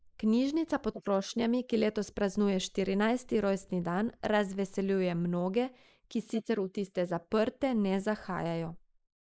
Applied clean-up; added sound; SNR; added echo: neural mask model Resemble Enhance denoiser.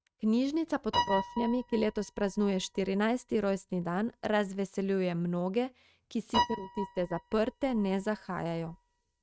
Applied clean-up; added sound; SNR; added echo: neural mask model RNNoise.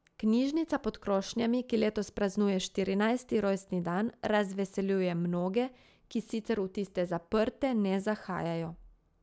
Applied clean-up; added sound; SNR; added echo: none; none; none; none.